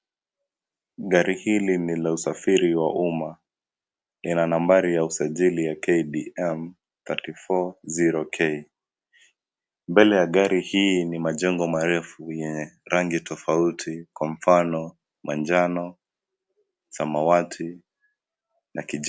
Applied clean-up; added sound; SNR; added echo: none; none; none; none.